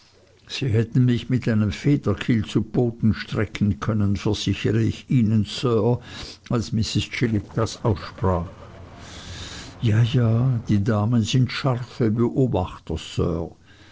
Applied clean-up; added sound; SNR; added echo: neural separator model SepFormer DNS4.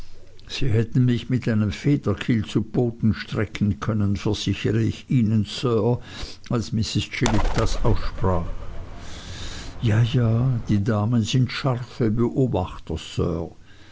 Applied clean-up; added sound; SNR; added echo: none; Bird; 3 dB; none.